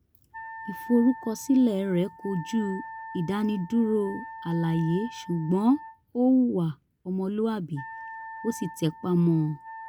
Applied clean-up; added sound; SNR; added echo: none; Wind instrument, woodwind instrument; 16 dB; none.